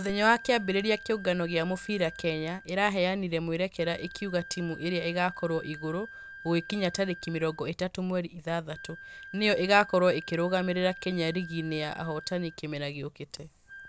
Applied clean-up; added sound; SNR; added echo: none; Wind instrument, woodwind instrument; 17 dB; none.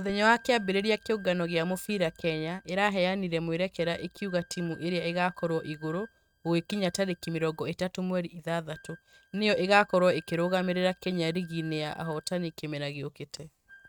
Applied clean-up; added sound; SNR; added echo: neural mask model RNNoise.